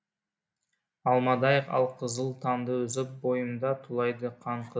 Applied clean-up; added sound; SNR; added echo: none; none; none; none.